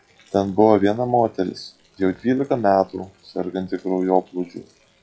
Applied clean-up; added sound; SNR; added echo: classical method log-MMSE.